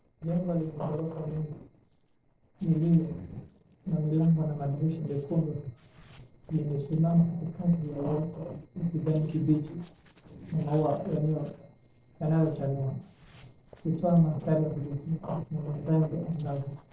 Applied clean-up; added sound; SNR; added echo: neural separator model SepFormer DNS4.